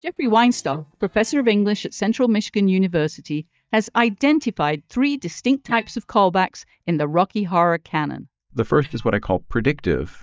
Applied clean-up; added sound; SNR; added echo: neural mask model DeepFilterNet 3.